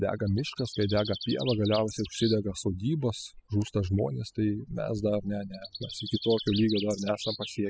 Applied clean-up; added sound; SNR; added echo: classical method spectral subtraction.